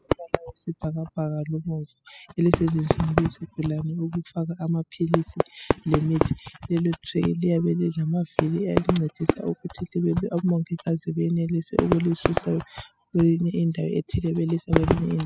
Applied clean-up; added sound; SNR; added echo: classical method spectral subtraction.